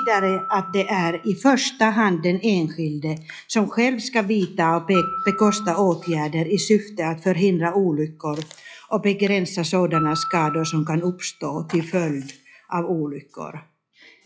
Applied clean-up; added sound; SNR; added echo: classical method log-MMSE.